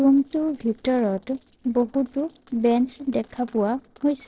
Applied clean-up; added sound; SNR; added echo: neural separator model SepFormer DNS4.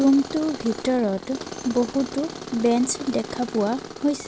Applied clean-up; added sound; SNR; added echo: none; Tools; 12 dB; none.